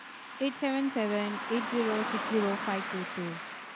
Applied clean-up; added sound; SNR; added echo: none; Car passing by; 5 dB; none.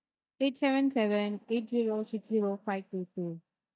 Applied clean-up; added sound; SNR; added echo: neural mask model DeepFilterNet 3.